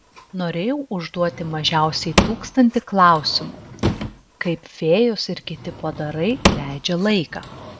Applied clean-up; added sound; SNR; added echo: none; Drawer open or close / Wood; 6 dB; none.